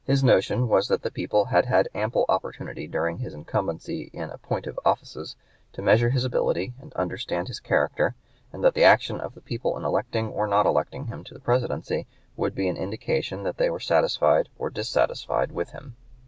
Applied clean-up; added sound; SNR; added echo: none; none; none; none.